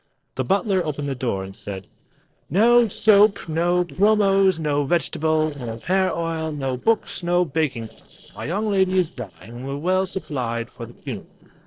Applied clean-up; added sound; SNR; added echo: neural separator model SepFormer DNS4.